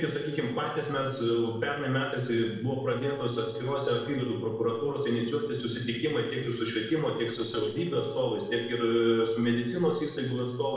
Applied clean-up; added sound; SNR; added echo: neural separator model SepFormer DNS4.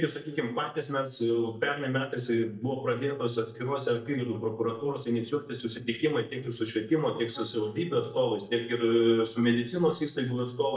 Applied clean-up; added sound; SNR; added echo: neural mask model DeepFilterNet 3.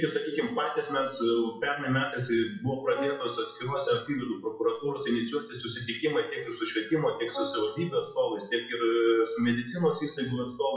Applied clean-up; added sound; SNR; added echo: classical method WPE with log-MMSE.